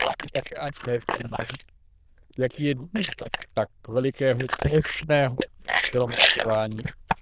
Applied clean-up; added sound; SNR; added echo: neural diffusion model UNIVERSE++.